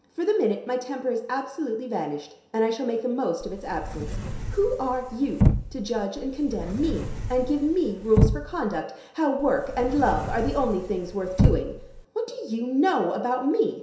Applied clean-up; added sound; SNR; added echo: none; Sliding door / Slam / Wood; 1 dB; reverberation time 0.7 s.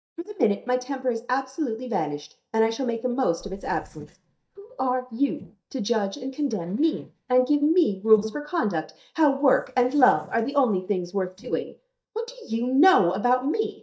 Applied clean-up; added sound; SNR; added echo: neural mask model DeepFilterNet 3.